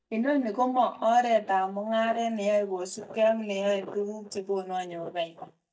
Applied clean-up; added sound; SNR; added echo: neural mask model DeepFilterNet 3.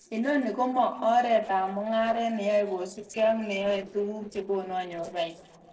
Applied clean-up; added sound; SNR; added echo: neural separator model SepFormer DNS4.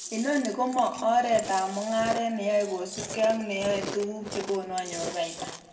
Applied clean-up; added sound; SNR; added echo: none; Chewing, mastication; 12 dB; reverberation time 1.4 s.